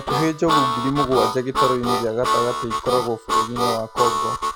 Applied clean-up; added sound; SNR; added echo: none; Harmonica; -1 dB; none.